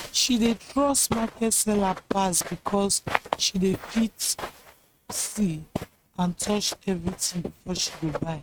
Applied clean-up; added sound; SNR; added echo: neural mask model RNNoise.